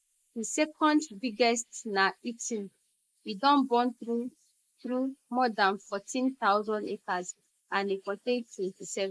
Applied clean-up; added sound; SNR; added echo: neural mask model Resemble Enhance denoiser.